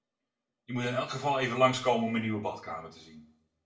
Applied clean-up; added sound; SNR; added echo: none; none; none; reverberation time 0.4 s.